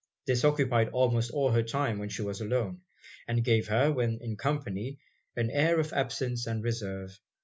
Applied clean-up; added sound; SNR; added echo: none; none; none; none.